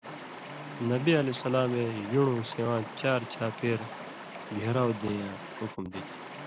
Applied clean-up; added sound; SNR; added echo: none; Stream; 11 dB; none.